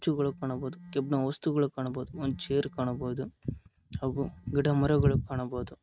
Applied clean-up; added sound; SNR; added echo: neural mask model RNNoise.